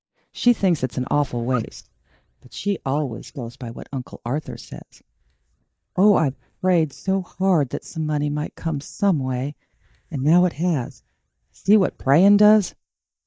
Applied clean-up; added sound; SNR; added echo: neural mask model DeepFilterNet 3.